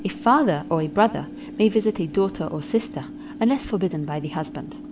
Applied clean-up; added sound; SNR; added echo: none; Subway, metro, underground / Train; 13 dB; none.